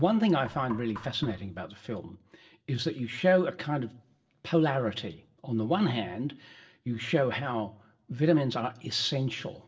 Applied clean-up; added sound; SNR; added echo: neural separator model SepFormer DNS4.